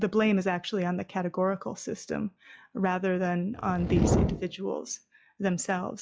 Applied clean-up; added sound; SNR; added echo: classical method log-MMSE.